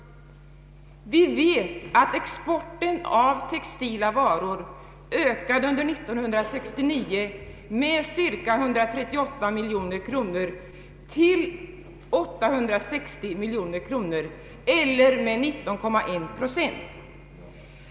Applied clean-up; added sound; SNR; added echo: none; none; none; none.